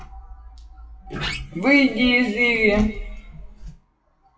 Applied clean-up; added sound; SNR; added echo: classical method WPE with log-MMSE.